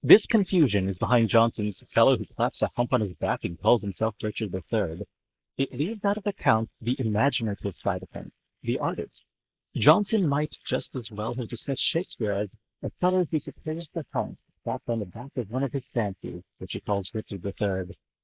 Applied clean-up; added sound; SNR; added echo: neural mask model Resemble Enhance denoiser.